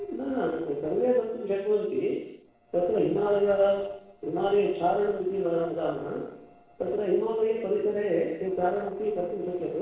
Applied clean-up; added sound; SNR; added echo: neural separator model SepFormer DNS4.